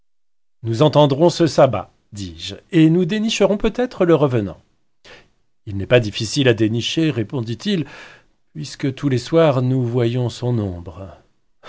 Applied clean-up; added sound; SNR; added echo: none; none; none; none.